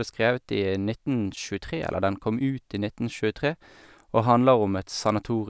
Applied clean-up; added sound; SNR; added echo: none; none; none; none.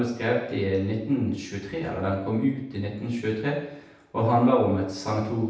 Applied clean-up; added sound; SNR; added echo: none; none; none; reverberation time 0.8 s.